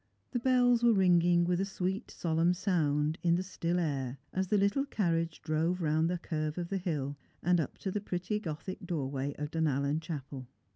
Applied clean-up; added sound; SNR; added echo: none; none; none; none.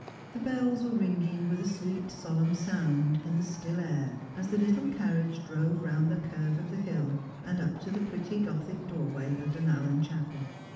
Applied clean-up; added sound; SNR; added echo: none; Wind / Ocean; 15 dB; reverberation time 0.8 s.